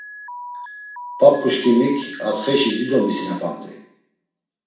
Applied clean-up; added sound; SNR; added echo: none; Alarm; 15 dB; reverberation time 0.7 s.